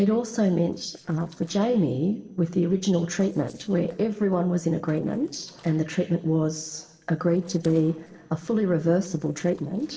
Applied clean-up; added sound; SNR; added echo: neural separator model SepFormer DNS4.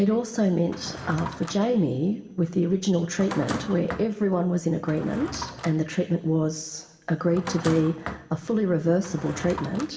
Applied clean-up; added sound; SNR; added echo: none; Drawer open or close; 14 dB; reverberation time 1.2 s.